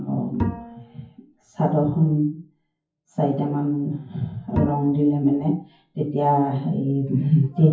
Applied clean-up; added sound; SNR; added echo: classical method WPE with log-MMSE.